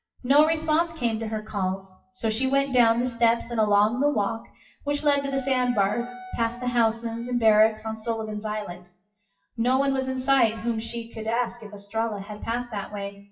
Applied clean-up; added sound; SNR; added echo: classical method WPE with log-MMSE.